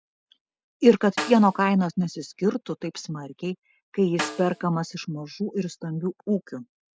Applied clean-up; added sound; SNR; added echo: none; Snare drum; 13 dB; none.